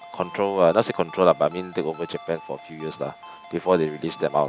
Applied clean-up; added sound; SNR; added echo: none; Ringtone; 19 dB; none.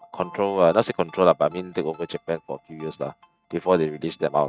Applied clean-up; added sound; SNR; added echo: neural mask model RNNoise.